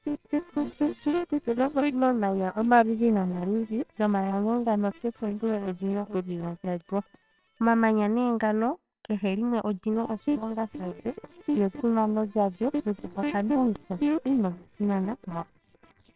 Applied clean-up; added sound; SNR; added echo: neural separator model SepFormer WHAMR!.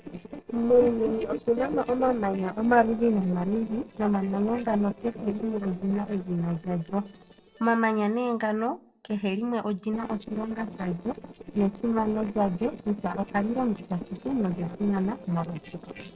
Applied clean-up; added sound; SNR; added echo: neural separator model SepFormer DNS4.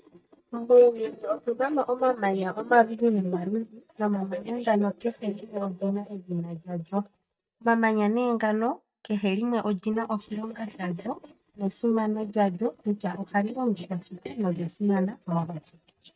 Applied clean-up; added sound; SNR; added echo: neural mask model DeepFilterNet 3.